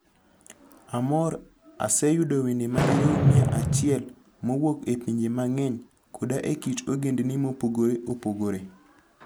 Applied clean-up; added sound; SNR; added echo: none; Fireworks; -5 dB; none.